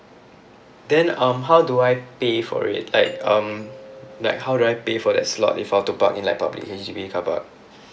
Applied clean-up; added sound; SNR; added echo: none; Doorbell; 17 dB; reverberation time 0.4 s.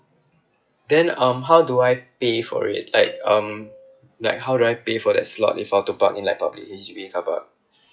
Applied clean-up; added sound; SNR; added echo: classical method WPE with log-MMSE.